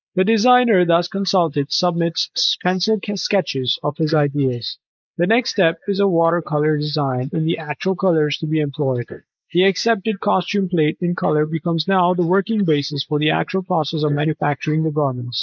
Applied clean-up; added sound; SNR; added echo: neural mask model Resemble Enhance denoiser.